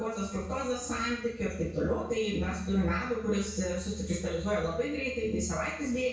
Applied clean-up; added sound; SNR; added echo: none; none; none; reverberation time 0.6 s.